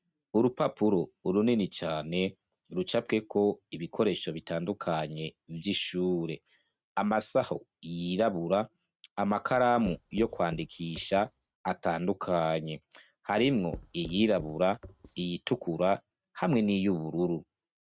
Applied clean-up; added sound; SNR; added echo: neural mask model RNNoise.